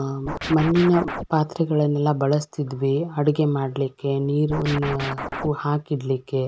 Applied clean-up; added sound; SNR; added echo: none; Scratching (performance technique); 8 dB; none.